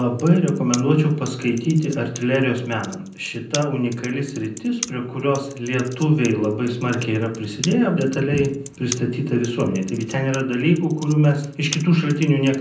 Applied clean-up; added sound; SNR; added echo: none; Computer keyboard; 17 dB; reverberation time 0.6 s.